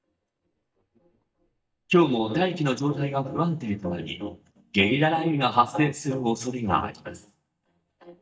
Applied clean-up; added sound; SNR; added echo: neural mask model DeepFilterNet 3.